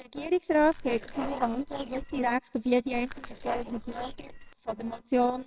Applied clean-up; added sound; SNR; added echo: neural separator model SepFormer WHAMR!.